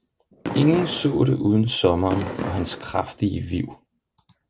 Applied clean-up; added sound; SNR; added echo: none; Fireworks; 9 dB; none.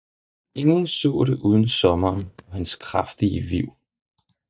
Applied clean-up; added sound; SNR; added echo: neural mask model DeepFilterNet 3.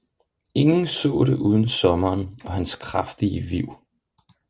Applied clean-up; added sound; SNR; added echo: none; none; none; none.